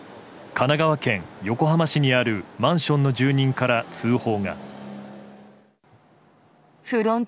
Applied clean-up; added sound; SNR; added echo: none; none; none; none.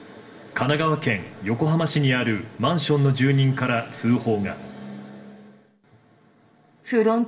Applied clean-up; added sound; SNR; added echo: none; none; none; reverberation time 1.6 s.